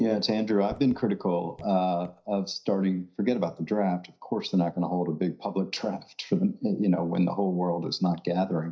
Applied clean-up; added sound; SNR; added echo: neural mask model DeepFilterNet 3.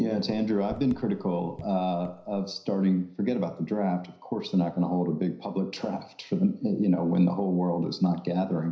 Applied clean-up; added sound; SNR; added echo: none; Raindrop / Drip; 19 dB; reverberation time 0.5 s.